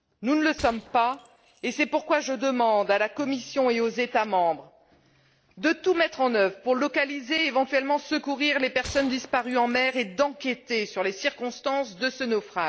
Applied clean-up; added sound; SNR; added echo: neural separator model SepFormer DNS4.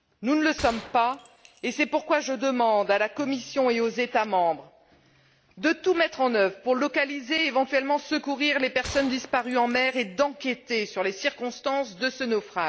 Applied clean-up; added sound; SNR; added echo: none; Gunshot, gunfire; 17 dB; none.